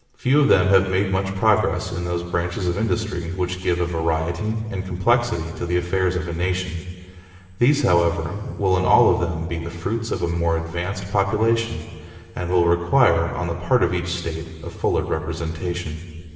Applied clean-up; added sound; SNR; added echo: none; none; none; reverberation time 2.2 s.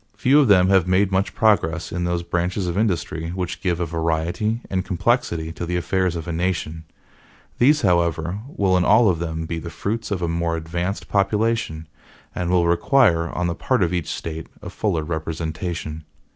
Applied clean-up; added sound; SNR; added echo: none; none; none; none.